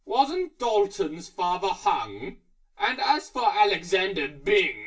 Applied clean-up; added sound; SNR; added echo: none; none; none; reverberation time 0.2 s.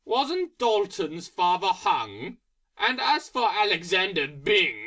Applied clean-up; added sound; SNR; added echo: none; none; none; none.